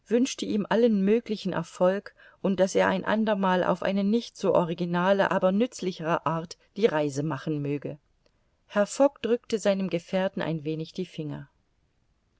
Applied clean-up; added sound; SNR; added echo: none; none; none; none.